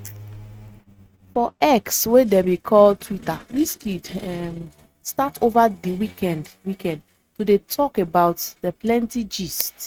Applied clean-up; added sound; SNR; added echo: neural mask model RNNoise.